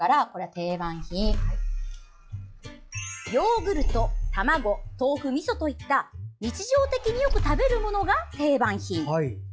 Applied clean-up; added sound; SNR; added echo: classical method log-MMSE.